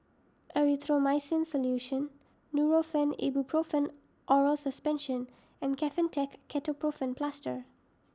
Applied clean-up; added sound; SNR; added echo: none; none; none; none.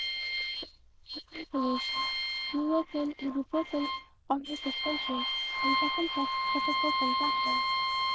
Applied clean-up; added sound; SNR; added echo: neural diffusion model UNIVERSE++.